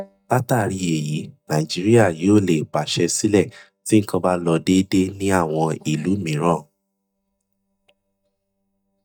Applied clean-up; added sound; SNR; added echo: neural mask model DeepFilterNet 3.